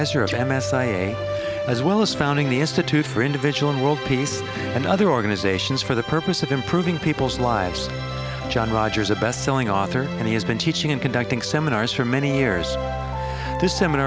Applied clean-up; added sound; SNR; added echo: none; Guitar; 18 dB; none.